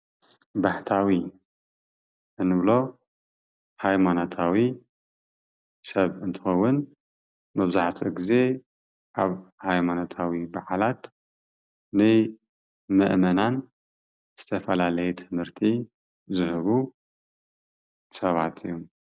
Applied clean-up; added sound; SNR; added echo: none; none; none; none.